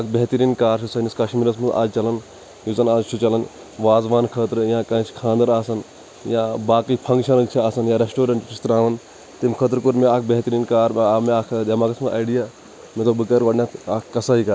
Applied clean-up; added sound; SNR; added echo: none; none; none; none.